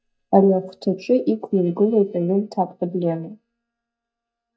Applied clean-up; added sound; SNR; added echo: neural mask model DeepFilterNet 3.